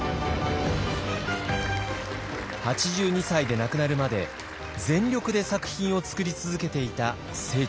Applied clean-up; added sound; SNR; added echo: none; Applause / Crowd; 14 dB; none.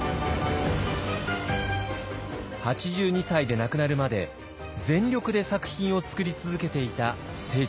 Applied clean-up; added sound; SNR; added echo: none; none; none; none.